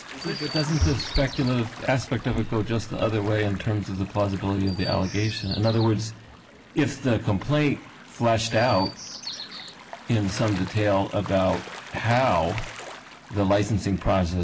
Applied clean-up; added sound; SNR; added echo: none; Gull, seagull / Waves, surf + Chirp, tweet; 14 dB; none.